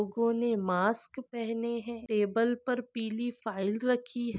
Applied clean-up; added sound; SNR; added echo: none; none; none; none.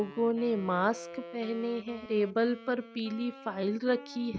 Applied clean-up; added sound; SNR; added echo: none; Wind instrument, woodwind instrument; 17 dB; none.